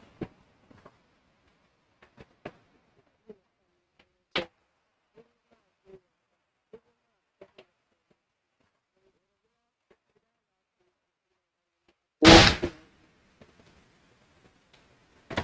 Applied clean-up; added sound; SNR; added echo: neural mask model RNNoise.